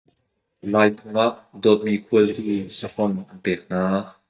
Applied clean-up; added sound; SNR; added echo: neural mask model DeepFilterNet 3.